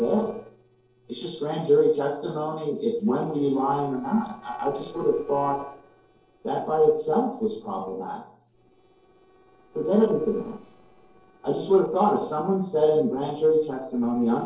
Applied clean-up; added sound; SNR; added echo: neural separator model SepFormer DNS4.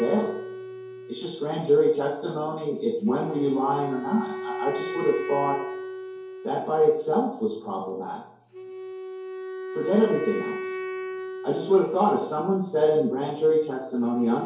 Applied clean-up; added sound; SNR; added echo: none; Wind instrument, woodwind instrument; 11 dB; reverberation time 2.4 s.